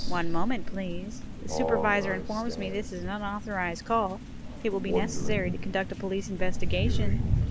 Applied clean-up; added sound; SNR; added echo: none; Crow; -3 dB; none.